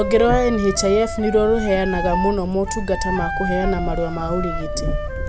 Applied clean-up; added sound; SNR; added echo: none; Wind instrument, woodwind instrument + Train; 4 dB; none.